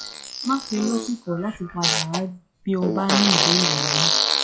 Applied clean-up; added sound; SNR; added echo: classical method WPE with log-MMSE.